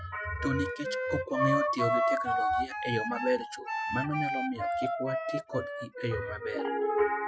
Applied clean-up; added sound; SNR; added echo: classical method Wiener filter.